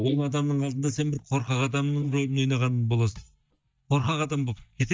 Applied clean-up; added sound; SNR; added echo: neural mask model DeepFilterNet 3.